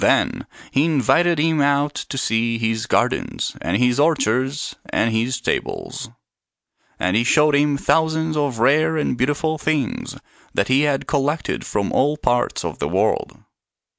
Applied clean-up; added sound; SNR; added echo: none; none; none; none.